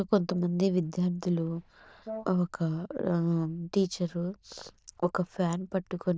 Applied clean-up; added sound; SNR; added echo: neural diffusion model UNIVERSE++.